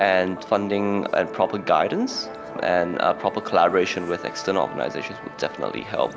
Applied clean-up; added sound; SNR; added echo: none; Musical instrument; 13 dB; none.